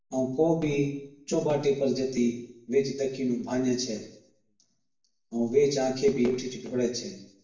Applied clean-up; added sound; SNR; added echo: none; none; none; reverberation time 0.7 s.